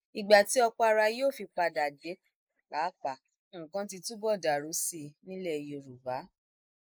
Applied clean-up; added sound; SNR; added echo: neural mask model Resemble Enhance denoiser.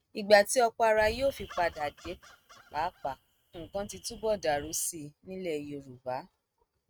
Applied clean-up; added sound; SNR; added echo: neural mask model RNNoise.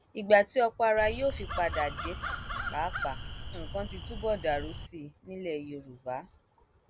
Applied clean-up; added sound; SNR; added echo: none; Crow; 6 dB; none.